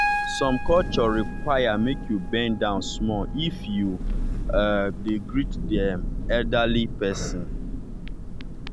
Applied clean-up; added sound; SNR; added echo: none; Thunder + Piano; 2 dB; none.